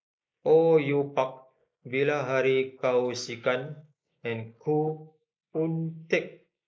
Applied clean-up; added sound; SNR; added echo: neural mask model Resemble Enhance denoiser.